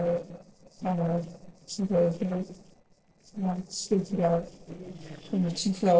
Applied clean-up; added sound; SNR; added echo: neural separator model SepFormer DNS4.